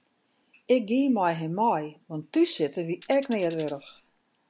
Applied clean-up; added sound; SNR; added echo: none; Tambourine; 18 dB; none.